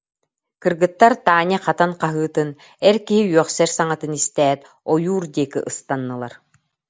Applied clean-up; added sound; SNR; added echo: none; none; none; none.